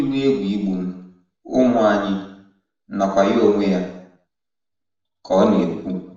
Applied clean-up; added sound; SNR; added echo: none; none; none; reverberation time 0.8 s.